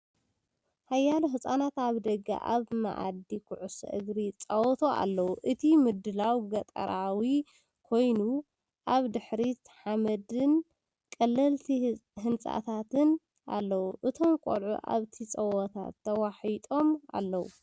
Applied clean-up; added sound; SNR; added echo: none; none; none; none.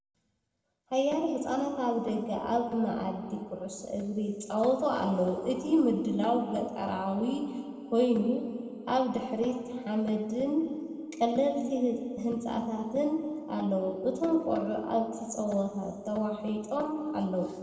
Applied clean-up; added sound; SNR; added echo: none; none; none; reverberation time 2.1 s.